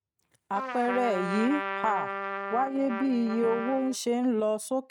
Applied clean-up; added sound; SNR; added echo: neural mask model RNNoise.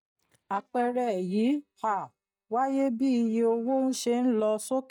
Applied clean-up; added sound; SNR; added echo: neural mask model DeepFilterNet 3.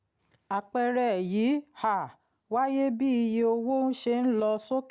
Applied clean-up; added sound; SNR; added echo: none; none; none; none.